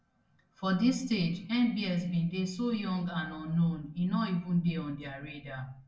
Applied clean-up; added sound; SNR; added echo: none; none; none; reverberation time 0.2 s.